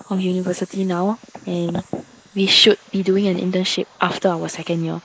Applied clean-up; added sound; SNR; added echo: neural mask model Resemble Enhance denoiser.